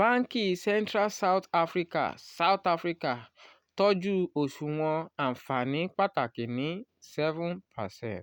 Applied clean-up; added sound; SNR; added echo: none; none; none; none.